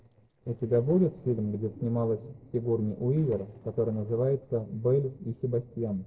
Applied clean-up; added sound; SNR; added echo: neural separator model SepFormer DNS4.